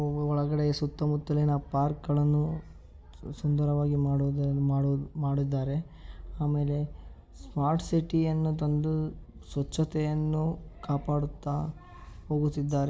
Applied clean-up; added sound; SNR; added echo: none; none; none; none.